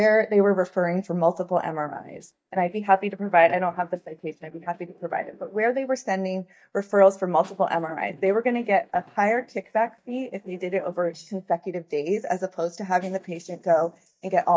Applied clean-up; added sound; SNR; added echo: neural mask model DeepFilterNet 3.